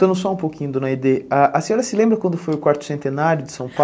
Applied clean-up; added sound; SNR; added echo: none; none; none; none.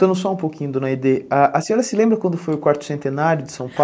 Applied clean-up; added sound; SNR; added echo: neural mask model Resemble Enhance denoiser.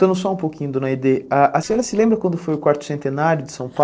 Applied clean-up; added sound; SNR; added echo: neural separator model SepFormer DNS4.